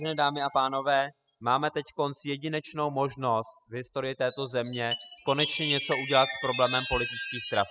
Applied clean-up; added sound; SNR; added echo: classical method spectral subtraction.